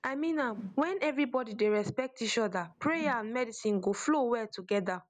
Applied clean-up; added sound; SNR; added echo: none; Whoosh, swoosh, swish; 17 dB; none.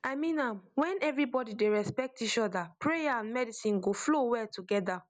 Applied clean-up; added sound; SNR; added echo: none; none; none; none.